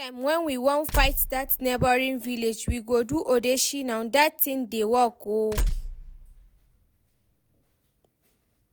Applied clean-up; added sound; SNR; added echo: none; Tools; 5 dB; none.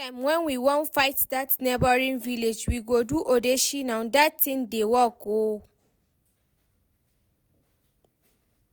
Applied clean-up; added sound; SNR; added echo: none; none; none; none.